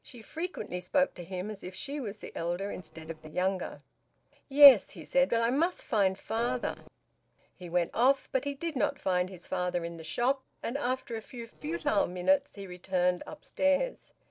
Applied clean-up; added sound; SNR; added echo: neural separator model SepFormer DNS4.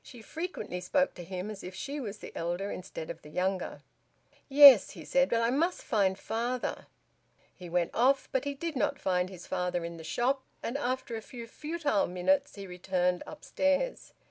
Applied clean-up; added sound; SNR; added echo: none; none; none; none.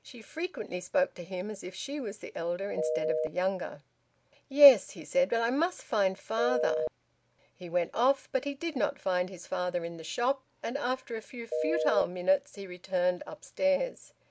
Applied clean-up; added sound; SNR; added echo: none; Telephone; 2 dB; none.